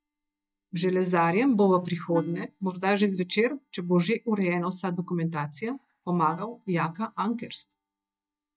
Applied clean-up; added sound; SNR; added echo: neural mask model DeepFilterNet 3.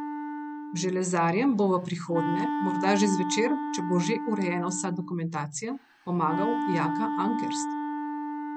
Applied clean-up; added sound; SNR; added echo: none; Wind instrument, woodwind instrument; 4 dB; none.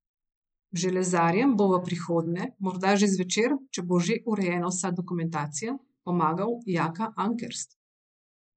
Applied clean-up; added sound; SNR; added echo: neural mask model Resemble Enhance denoiser.